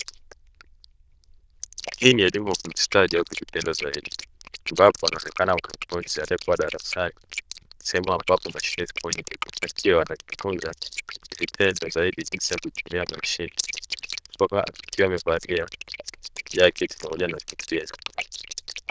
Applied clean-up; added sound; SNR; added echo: neural diffusion model UNIVERSE++.